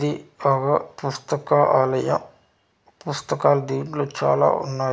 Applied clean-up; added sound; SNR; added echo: none; none; none; none.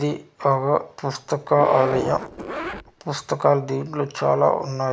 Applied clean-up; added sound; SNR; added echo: none; Zipper (clothing); 8 dB; none.